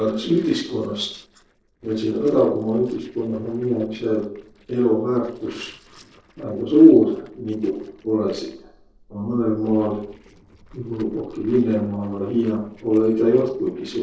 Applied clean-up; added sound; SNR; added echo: neural separator model SepFormer DNS4.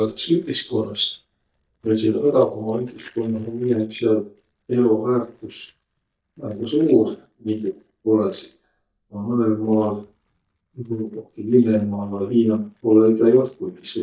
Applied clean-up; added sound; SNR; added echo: neural mask model DeepFilterNet 3.